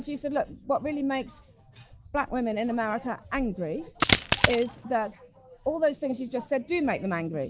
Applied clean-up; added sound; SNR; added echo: none; Coin (dropping); -4 dB; none.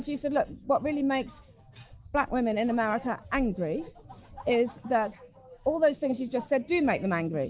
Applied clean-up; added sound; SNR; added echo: none; none; none; none.